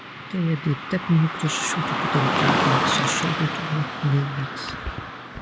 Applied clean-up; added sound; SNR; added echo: none; Car passing by / Traffic noise, roadway noise; 1 dB; none.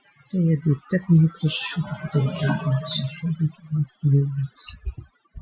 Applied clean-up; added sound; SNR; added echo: classical method Wiener filter.